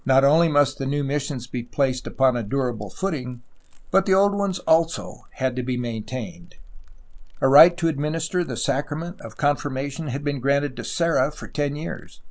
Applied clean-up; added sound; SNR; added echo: none; Crackle; 15 dB; none.